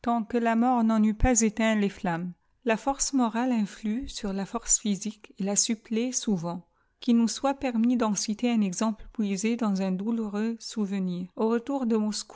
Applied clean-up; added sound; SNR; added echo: none; none; none; none.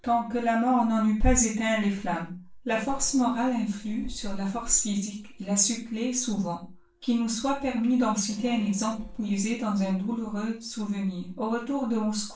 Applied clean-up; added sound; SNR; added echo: neural separator model SepFormer DNS4.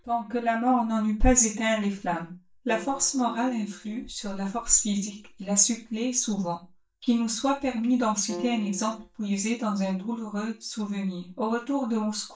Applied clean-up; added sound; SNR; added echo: neural mask model DeepFilterNet 3.